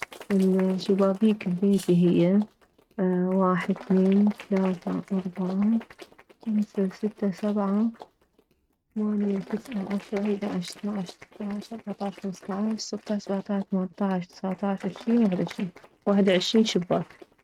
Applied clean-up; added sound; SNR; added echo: neural mask model RNNoise.